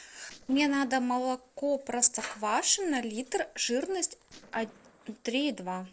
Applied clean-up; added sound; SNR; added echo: neural separator model SepFormer DNS4.